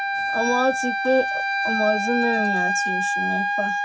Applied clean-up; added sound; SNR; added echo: none; Wind instrument, woodwind instrument; -2 dB; reverberation time 0.4 s.